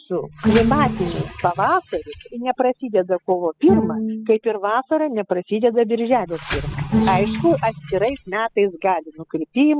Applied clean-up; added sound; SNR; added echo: classical method spectral subtraction.